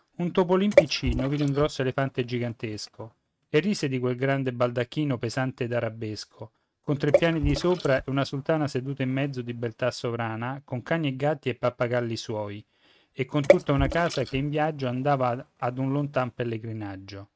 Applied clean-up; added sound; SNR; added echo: neural mask model RNNoise.